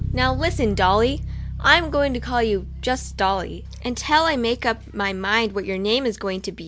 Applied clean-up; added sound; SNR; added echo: none; Bass guitar; 9 dB; none.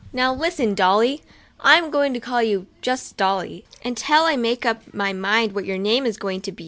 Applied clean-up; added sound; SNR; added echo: none; none; none; none.